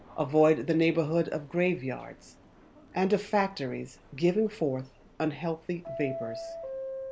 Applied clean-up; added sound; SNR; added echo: none; Subway, metro, underground; 14 dB; none.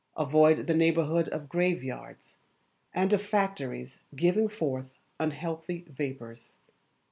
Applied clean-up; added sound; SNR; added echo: none; none; none; none.